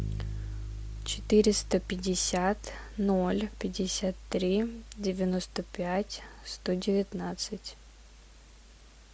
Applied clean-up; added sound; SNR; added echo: none; Bass guitar; 11 dB; none.